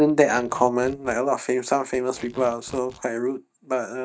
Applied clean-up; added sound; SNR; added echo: neural mask model DeepFilterNet 3.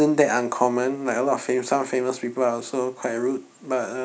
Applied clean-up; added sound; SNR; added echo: none; none; none; none.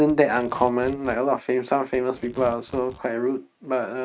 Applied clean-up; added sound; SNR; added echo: neural mask model RNNoise.